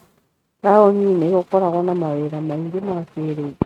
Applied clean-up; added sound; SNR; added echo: neural mask model RNNoise.